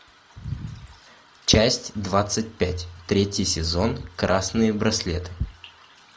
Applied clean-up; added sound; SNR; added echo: none; none; none; none.